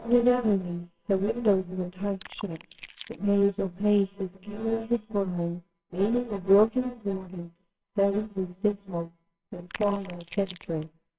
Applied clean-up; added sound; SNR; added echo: neural separator model SepFormer WHAMR!.